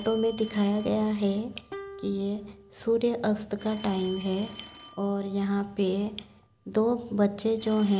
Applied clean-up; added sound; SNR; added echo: none; Plucked string instrument + Telephone; 19 dB; none.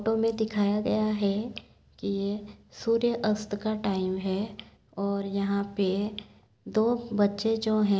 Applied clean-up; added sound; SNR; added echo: none; none; none; none.